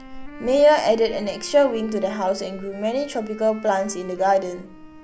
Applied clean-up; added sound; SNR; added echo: none; Wind instrument, woodwind instrument + Squeak / Walk, footsteps; 17 dB; none.